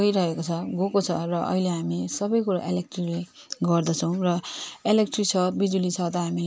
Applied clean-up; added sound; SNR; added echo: none; none; none; none.